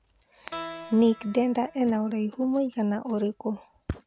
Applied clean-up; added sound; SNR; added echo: none; Keyboard (musical); 18 dB; none.